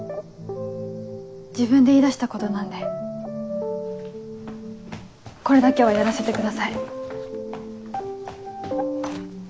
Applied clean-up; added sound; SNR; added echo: none; none; none; none.